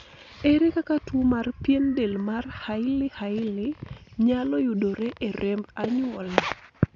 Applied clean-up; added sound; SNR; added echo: none; none; none; none.